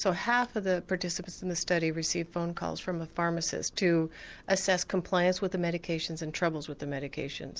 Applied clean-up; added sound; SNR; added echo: none; none; none; none.